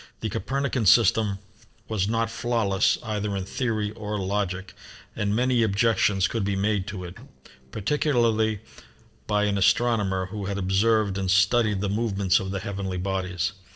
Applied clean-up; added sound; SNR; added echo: neural separator model SepFormer DNS4.